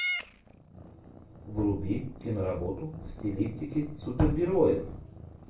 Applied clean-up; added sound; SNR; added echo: none; Meow / Purr; 11 dB; reverberation time 0.3 s.